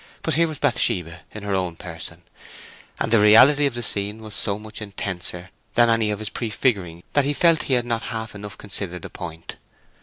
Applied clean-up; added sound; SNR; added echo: none; none; none; none.